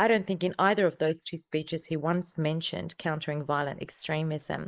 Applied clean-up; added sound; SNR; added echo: neural mask model Resemble Enhance denoiser.